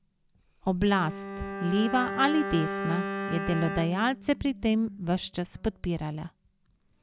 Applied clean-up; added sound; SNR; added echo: none; Bowed string instrument; 8 dB; none.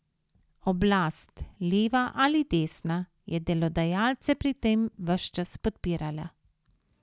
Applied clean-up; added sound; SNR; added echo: none; none; none; none.